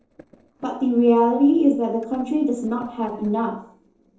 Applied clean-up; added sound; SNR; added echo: neural separator model SepFormer DNS4.